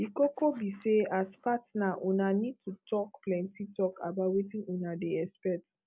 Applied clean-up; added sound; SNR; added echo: none; none; none; none.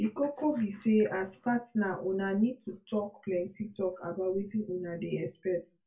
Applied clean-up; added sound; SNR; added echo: none; none; none; reverberation time 0.2 s.